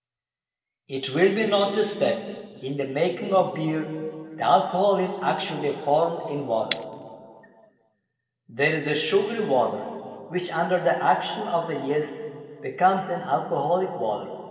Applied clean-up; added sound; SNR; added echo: neural separator model SepFormer DNS4.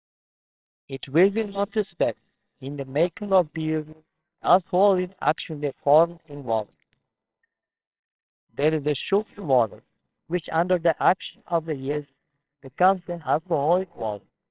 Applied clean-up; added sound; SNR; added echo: neural separator model SepFormer WHAMR!.